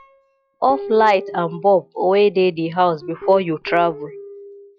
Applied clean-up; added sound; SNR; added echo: classical method log-MMSE.